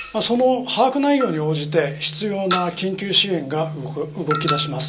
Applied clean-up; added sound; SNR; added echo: none; Chink, clink; 11 dB; reverberation time 0.2 s.